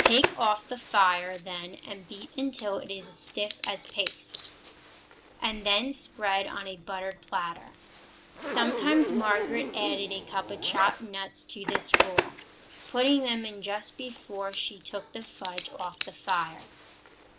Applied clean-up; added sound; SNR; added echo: none; Zipper (clothing); 5 dB; none.